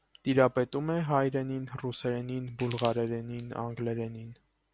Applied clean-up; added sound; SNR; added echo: none; Crushing; 18 dB; none.